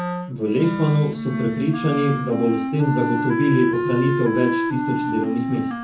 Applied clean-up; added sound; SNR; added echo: none; Wind instrument, woodwind instrument; 3 dB; reverberation time 0.6 s.